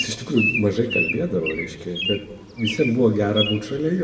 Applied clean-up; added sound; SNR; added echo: none; Bird vocalization, bird call, bird song; 6 dB; reverberation time 1.4 s.